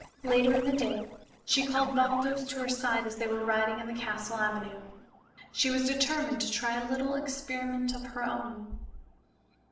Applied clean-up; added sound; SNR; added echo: neural separator model SepFormer DNS4.